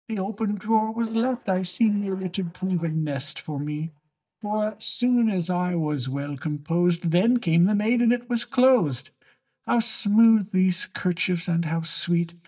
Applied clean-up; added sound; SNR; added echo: neural mask model DeepFilterNet 3.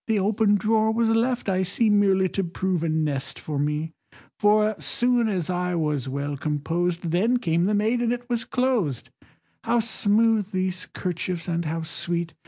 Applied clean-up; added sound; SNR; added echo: none; none; none; none.